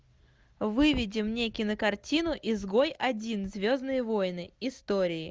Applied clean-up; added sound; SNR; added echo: none; none; none; none.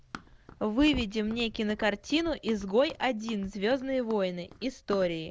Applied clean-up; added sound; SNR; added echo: none; Run; 20 dB; none.